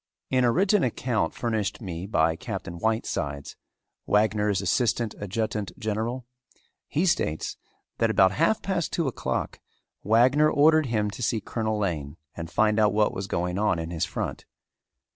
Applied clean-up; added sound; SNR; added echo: none; none; none; none.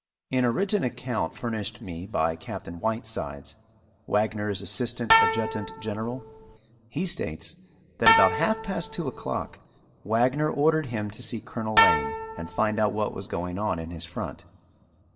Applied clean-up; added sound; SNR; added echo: none; Bowed string instrument; -4 dB; reverberation time 1.4 s.